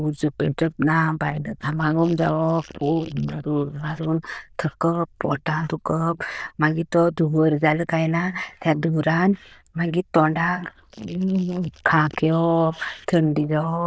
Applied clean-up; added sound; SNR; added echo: neural diffusion model UNIVERSE++.